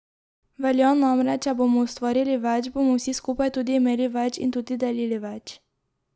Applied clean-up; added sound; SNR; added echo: none; none; none; none.